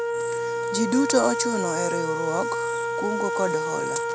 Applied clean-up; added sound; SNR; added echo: none; Wind instrument, woodwind instrument; 0 dB; none.